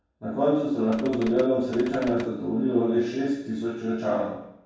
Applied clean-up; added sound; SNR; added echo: none; Cupboard open or close / Door; 16 dB; reverberation time 0.7 s.